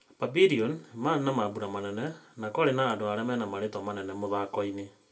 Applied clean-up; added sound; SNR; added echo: none; none; none; reverberation time 0.2 s.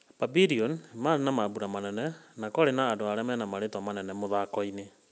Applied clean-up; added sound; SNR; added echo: none; none; none; none.